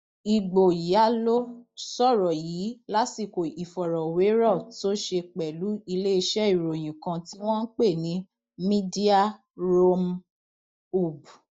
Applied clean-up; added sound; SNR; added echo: neural mask model DeepFilterNet 3.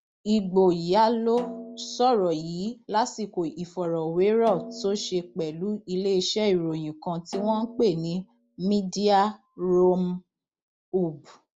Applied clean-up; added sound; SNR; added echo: none; Snare drum; 18 dB; none.